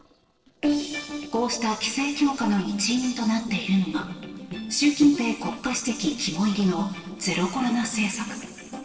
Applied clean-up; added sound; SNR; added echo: neural separator model SepFormer DNS4.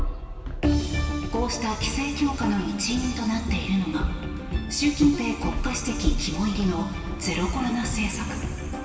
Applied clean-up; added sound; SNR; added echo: none; Walk, footsteps; 6 dB; reverberation time 2.5 s.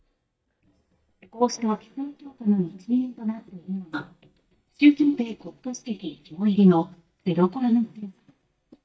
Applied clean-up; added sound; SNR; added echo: neural mask model DeepFilterNet 3.